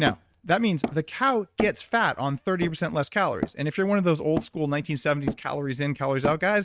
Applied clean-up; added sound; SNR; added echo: neural mask model RNNoise.